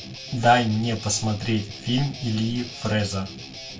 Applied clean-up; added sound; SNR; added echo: none; Guitar; 14 dB; reverberation time 0.2 s.